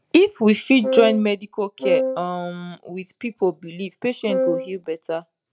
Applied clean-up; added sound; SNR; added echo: none; Wind instrument, woodwind instrument; 2 dB; none.